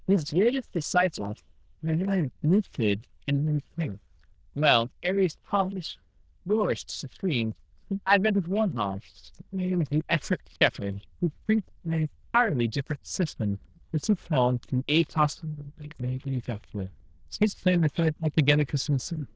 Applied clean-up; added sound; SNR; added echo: neural diffusion model UNIVERSE++.